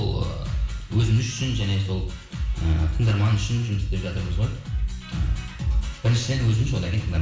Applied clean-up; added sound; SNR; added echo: none; none; none; reverberation time 0.7 s.